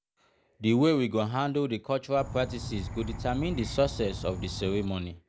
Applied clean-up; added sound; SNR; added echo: none; Insect; 8 dB; none.